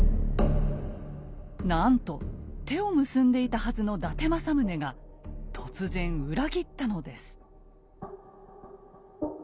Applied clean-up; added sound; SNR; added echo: none; none; none; none.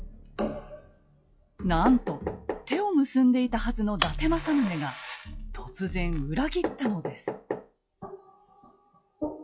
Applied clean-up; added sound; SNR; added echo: classical method log-MMSE.